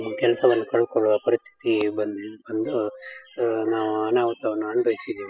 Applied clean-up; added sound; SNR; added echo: classical method spectral subtraction.